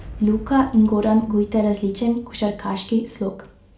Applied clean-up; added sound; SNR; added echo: none; Boom; 19 dB; reverberation time 0.4 s.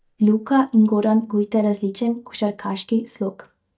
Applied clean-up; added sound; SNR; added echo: neural mask model DeepFilterNet 3.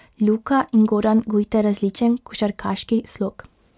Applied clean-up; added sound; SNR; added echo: none; none; none; none.